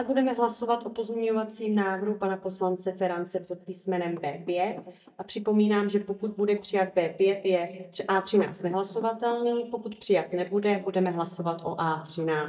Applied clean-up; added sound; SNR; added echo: neural mask model DeepFilterNet 3.